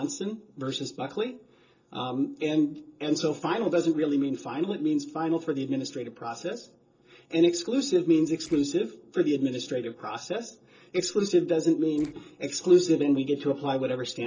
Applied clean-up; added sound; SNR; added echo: neural separator model SepFormer DNS4.